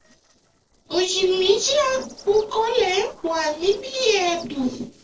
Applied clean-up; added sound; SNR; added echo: neural separator model SepFormer DNS4.